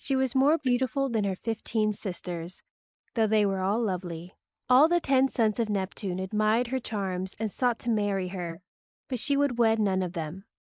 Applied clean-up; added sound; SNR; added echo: neural mask model Resemble Enhance denoiser.